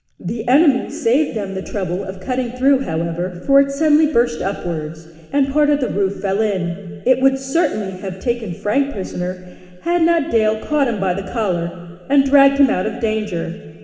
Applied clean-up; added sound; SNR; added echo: none; none; none; reverberation time 2.4 s.